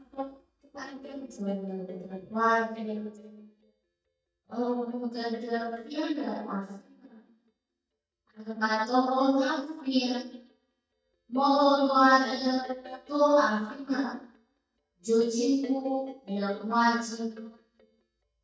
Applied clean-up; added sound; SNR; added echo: neural mask model DeepFilterNet 3.